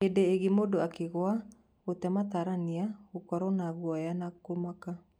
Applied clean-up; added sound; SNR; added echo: none; none; none; none.